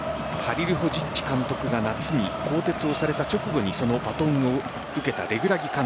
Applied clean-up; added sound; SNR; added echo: none; Rain; 19 dB; none.